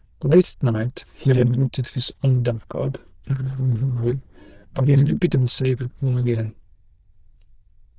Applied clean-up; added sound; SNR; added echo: neural diffusion model UNIVERSE++.